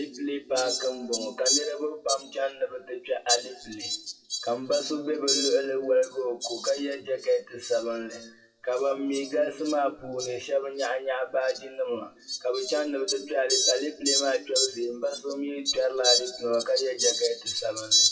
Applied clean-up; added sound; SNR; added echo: classical method WPE with log-MMSE.